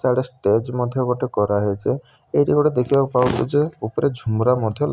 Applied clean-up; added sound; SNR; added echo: none; none; none; none.